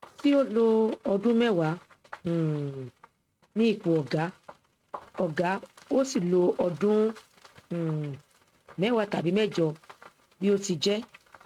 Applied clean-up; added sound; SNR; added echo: neural mask model RNNoise.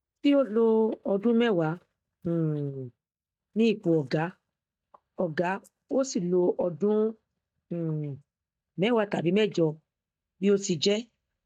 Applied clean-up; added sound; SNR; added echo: neural mask model DeepFilterNet 3.